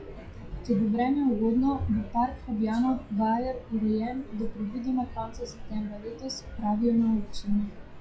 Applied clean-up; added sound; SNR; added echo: classical method WPE with log-MMSE.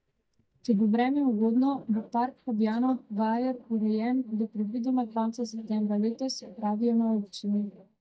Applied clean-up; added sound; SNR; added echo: neural mask model DeepFilterNet 3.